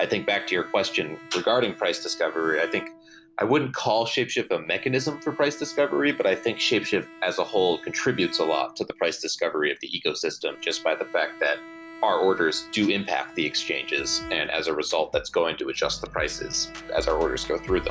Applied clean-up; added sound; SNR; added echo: none; Bowed string instrument; 17 dB; none.